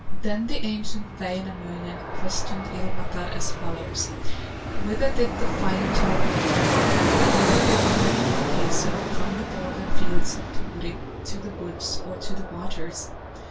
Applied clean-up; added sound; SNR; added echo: none; Fixed-wing aircraft, airplane; 3 dB; reverberation time 0.2 s.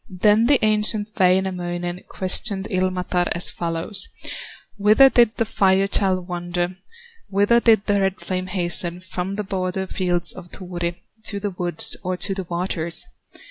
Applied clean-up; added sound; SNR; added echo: none; none; none; none.